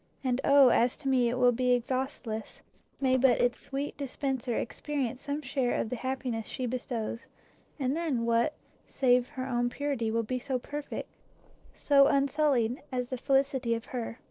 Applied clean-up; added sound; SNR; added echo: neural separator model SepFormer DNS4.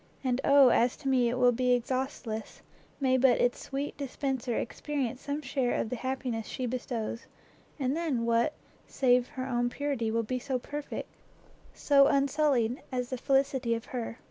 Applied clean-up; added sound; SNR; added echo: none; none; none; none.